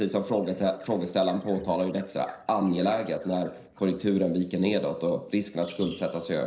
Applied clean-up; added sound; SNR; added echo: neural separator model SepFormer DNS4.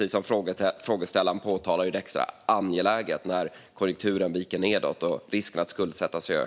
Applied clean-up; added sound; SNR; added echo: none; none; none; none.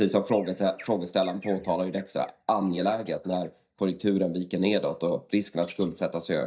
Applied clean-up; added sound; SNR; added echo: neural mask model DeepFilterNet 3.